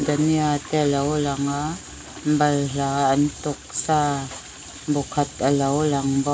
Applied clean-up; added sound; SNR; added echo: none; Toilet flush; 19 dB; none.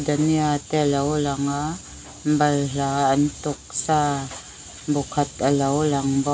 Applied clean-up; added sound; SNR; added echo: none; none; none; none.